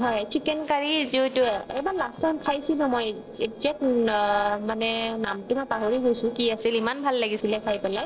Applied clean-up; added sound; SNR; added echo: neural separator model SepFormer DNS4.